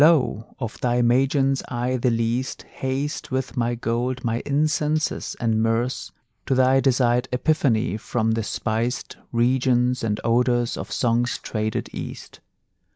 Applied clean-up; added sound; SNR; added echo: neural mask model Resemble Enhance denoiser.